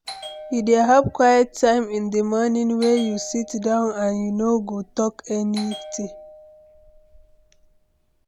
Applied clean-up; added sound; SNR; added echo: none; Bell; 19 dB; none.